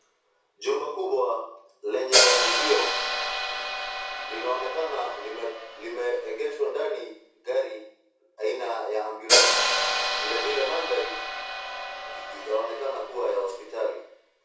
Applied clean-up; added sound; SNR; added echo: none; Hi-hat; -1 dB; reverberation time 0.6 s.